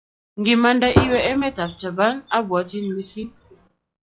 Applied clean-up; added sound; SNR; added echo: classical method log-MMSE.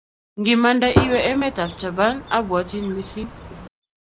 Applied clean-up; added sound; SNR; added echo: none; Gunshot, gunfire; 5 dB; none.